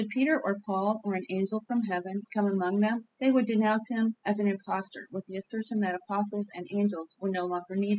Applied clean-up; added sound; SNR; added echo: classical method spectral subtraction.